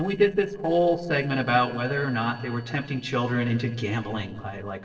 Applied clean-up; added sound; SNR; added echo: neural separator model SepFormer DNS4.